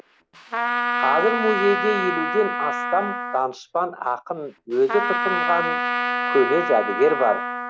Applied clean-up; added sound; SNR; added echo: none; Trumpet; 2 dB; none.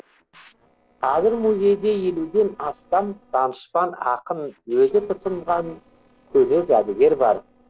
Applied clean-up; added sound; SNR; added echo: neural separator model SepFormer DNS4.